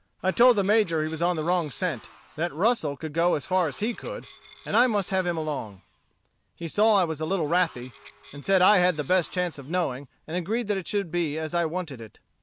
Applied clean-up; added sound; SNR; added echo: none; Tools; 19 dB; none.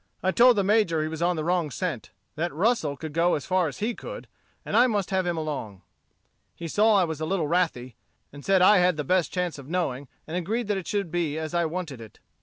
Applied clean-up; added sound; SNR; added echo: none; none; none; none.